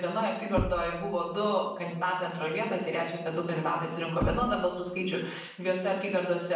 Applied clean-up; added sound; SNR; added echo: none; Knock / Wood; 9 dB; reverberation time 0.7 s.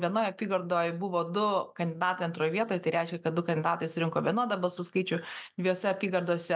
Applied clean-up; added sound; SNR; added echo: none; none; none; none.